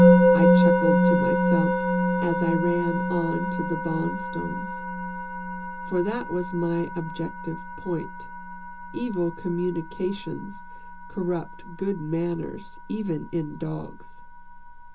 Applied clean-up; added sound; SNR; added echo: none; Musical instrument; -5 dB; reverberation time 0.2 s.